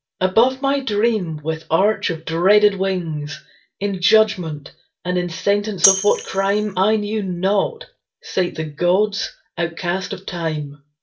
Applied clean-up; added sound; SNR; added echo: none; Tambourine; 3 dB; reverberation time 0.2 s.